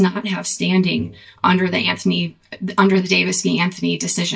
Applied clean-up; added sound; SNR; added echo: neural mask model DeepFilterNet 3.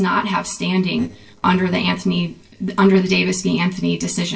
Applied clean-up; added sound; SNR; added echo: neural separator model SepFormer DNS4.